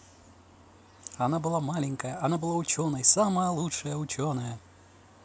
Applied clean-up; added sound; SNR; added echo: none; none; none; none.